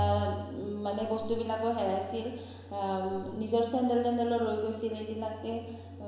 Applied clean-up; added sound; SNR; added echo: none; Organ; 10 dB; reverberation time 1.0 s.